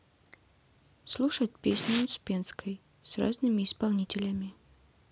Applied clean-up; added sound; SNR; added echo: none; Domestic sounds, home sounds; 12 dB; none.